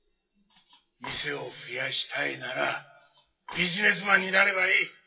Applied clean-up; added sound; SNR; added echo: classical method WPE with log-MMSE.